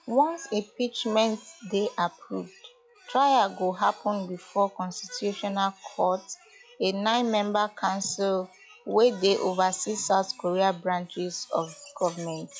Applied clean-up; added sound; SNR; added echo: classical method log-MMSE.